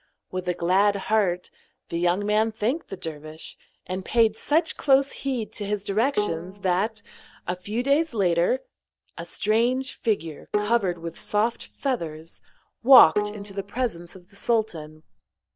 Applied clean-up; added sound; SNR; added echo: neural mask model DeepFilterNet 3.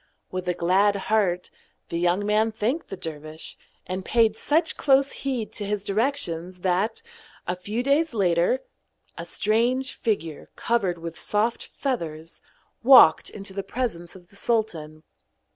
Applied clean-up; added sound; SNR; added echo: none; none; none; none.